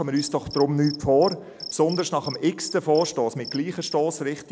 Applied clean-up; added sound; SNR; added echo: none; Cricket; 15 dB; none.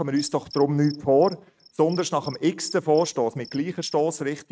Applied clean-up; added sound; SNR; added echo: neural mask model RNNoise.